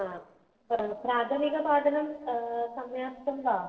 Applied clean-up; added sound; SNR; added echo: neural separator model SepFormer DNS4.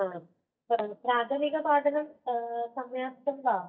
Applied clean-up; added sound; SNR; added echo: neural mask model DeepFilterNet 3.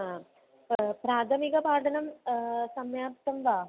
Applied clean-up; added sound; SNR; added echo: none; none; none; none.